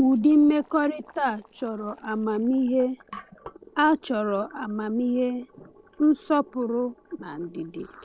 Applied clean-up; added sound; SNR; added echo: neural separator model SepFormer DNS4.